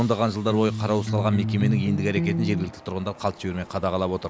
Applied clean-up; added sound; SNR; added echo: none; Electric guitar; 1 dB; none.